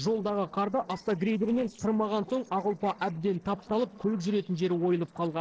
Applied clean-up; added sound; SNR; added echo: neural separator model SepFormer DNS4.